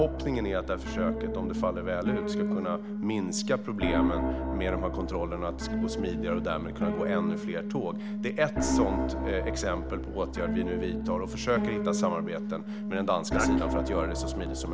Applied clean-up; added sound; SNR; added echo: none; Piano; -1 dB; none.